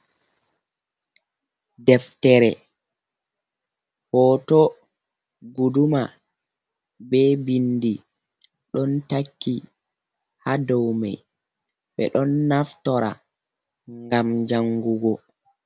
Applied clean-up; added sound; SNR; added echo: none; none; none; none.